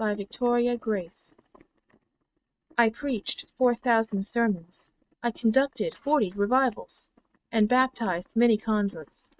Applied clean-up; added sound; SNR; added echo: neural mask model RNNoise.